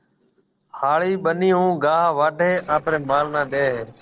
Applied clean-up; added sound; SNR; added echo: neural separator model SepFormer DNS4.